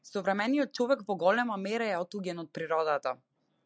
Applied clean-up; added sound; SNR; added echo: none; none; none; none.